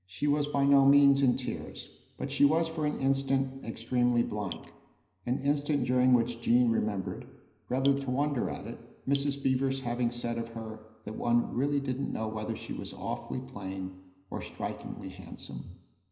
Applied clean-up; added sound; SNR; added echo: none; Drip; 17 dB; reverberation time 0.9 s.